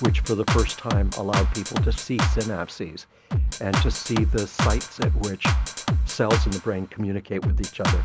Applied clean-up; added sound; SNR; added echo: none; Drum kit; -4 dB; none.